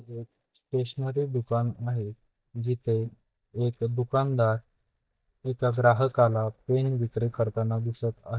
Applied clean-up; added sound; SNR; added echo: neural mask model DeepFilterNet 3.